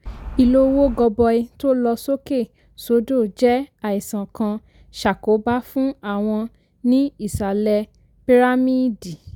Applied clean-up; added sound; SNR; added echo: none; Wind; 11 dB; none.